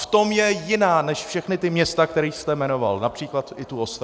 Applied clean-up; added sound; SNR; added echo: none; none; none; none.